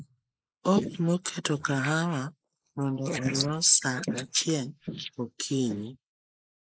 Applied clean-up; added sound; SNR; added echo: neural mask model Resemble Enhance denoiser.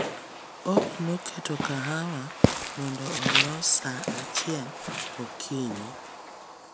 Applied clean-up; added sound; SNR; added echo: none; Walk, footsteps; -2 dB; none.